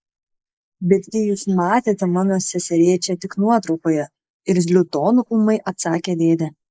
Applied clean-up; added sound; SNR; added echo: neural mask model Resemble Enhance denoiser.